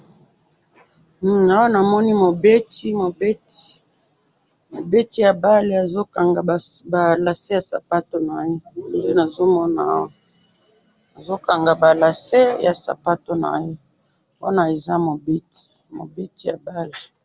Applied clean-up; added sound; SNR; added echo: none; none; none; none.